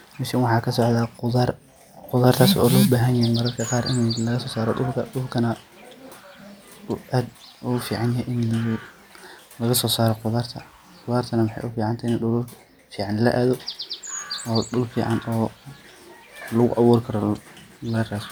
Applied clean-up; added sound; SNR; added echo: none; Chirp, tweet; 18 dB; none.